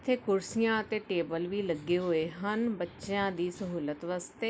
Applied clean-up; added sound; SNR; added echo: none; none; none; none.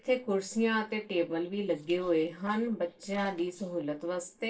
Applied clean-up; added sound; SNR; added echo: neural separator model SepFormer DNS4.